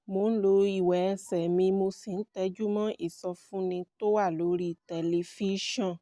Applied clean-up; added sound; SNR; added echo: none; none; none; none.